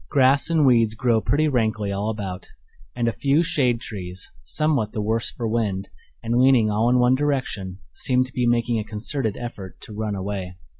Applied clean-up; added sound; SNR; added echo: none; none; none; none.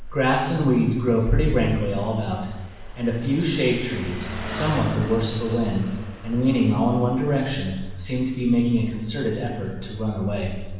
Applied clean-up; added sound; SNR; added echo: none; Engine; 16 dB; reverberation time 1.1 s.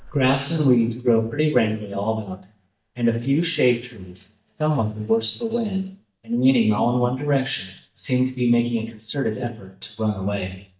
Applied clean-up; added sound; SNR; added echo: neural mask model DeepFilterNet 3.